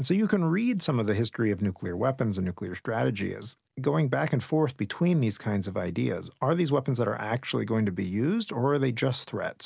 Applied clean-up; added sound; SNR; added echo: none; none; none; none.